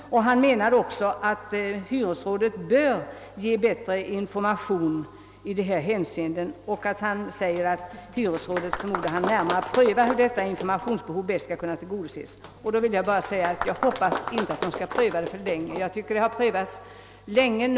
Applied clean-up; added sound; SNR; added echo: none; Applause; 8 dB; none.